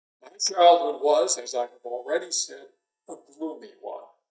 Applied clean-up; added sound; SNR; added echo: neural mask model DeepFilterNet 3.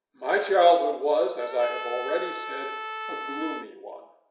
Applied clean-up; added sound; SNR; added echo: none; Trumpet; 11 dB; reverberation time 0.7 s.